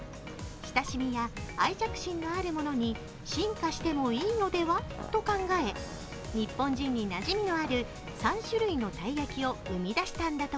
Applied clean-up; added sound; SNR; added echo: none; Fart; 17 dB; none.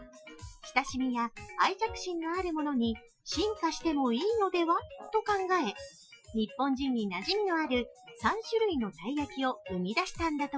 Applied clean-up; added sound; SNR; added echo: classical method Wiener filter.